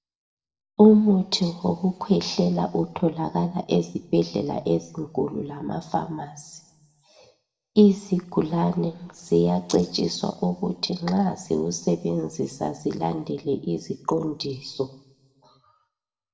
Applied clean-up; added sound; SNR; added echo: none; none; none; reverberation time 1.1 s.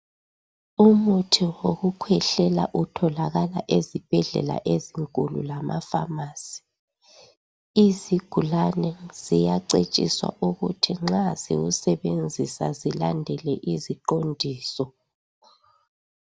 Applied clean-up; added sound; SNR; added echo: none; none; none; none.